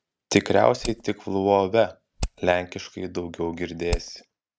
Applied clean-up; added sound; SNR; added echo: neural mask model RNNoise.